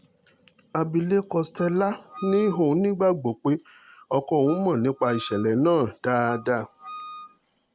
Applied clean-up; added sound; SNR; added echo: none; Wind instrument, woodwind instrument; 18 dB; none.